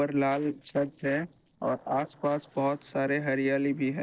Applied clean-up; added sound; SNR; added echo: neural separator model SepFormer DNS4.